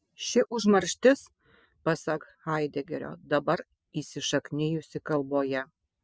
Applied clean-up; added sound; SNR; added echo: none; none; none; none.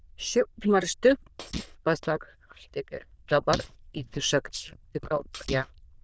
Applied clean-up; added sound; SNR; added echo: neural diffusion model UNIVERSE++.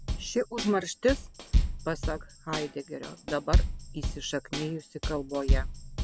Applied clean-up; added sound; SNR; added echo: none; Bass drum / Snare drum / Drum kit; -3 dB; none.